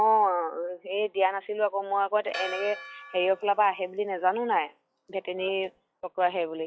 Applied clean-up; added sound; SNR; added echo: classical method log-MMSE.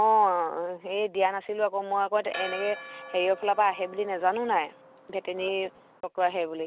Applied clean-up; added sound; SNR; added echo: none; Church bell; 16 dB; none.